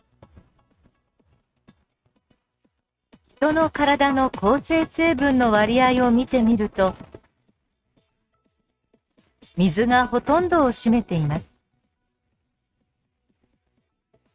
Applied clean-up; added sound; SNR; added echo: neural mask model RNNoise.